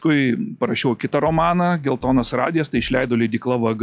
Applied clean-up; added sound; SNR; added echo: classical method log-MMSE.